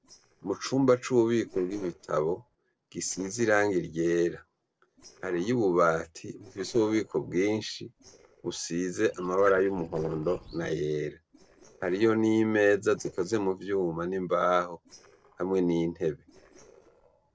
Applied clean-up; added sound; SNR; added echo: neural separator model SepFormer DNS4.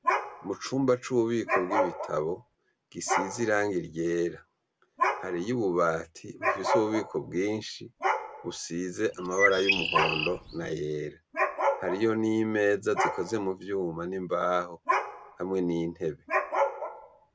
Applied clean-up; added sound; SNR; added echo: none; Dog + Bird; 2 dB; none.